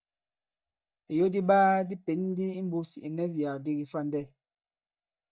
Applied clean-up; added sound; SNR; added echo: neural mask model DeepFilterNet 3.